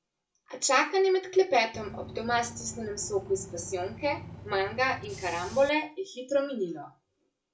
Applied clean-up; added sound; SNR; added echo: none; Bus / Engine; 14 dB; reverberation time 0.2 s.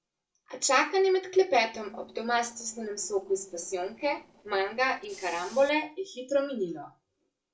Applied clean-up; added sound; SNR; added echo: neural separator model SepFormer DNS4.